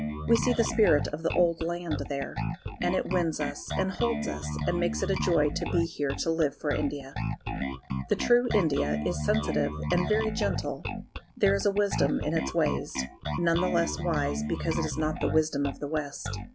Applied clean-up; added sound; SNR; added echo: none; Bass guitar; 4 dB; none.